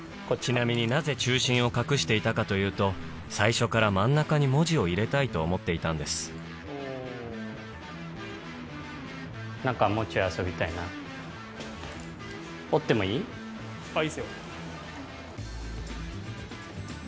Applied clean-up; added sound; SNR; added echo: none; none; none; none.